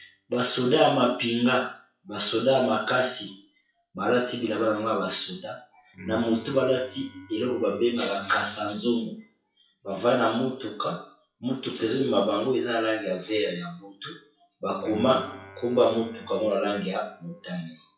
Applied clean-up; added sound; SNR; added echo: classical method WPE with log-MMSE.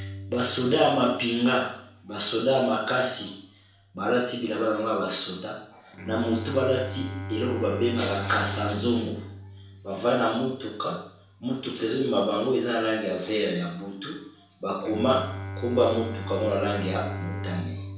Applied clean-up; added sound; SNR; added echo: none; Bowed string instrument; 11 dB; reverberation time 0.6 s.